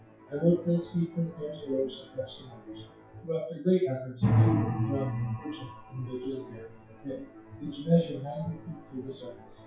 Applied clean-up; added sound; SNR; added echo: classical method WPE with log-MMSE.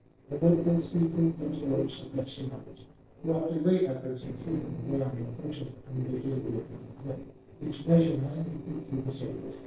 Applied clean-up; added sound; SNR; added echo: neural separator model SepFormer DNS4.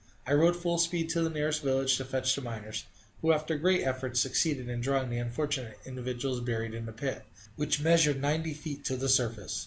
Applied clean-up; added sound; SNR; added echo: none; none; none; none.